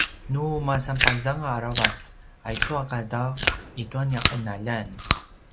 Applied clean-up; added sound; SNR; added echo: none; Chewing, mastication; 1 dB; none.